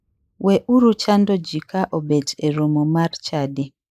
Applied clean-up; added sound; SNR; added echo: neural mask model Resemble Enhance denoiser.